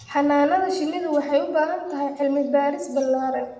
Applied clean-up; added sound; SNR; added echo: none; none; none; reverberation time 0.7 s.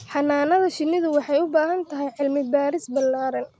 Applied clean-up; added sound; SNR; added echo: none; none; none; none.